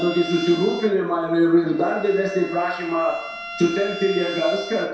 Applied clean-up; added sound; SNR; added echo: none; Bowed string instrument; 13 dB; reverberation time 0.7 s.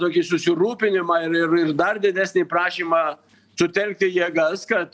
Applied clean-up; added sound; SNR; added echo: none; none; none; none.